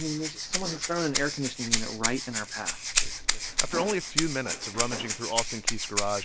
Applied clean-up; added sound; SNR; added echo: none; Rattle (instrument); -2 dB; none.